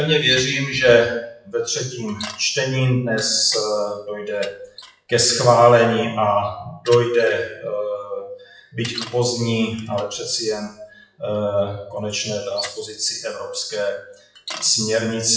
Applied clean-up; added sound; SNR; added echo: classical method WPE with log-MMSE.